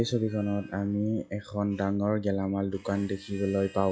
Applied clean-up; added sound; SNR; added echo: classical method log-MMSE.